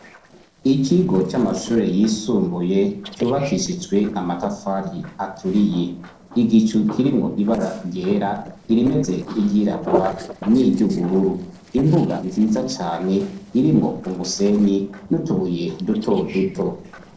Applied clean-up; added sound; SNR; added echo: neural separator model SepFormer DNS4.